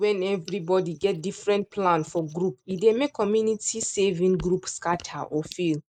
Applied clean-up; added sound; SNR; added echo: neural mask model Resemble Enhance denoiser.